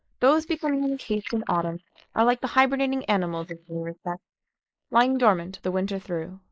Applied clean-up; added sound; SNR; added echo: neural mask model Resemble Enhance denoiser.